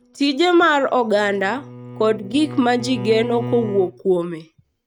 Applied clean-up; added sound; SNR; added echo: neural mask model RNNoise.